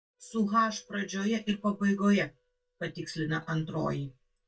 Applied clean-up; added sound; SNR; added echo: neural mask model DeepFilterNet 3.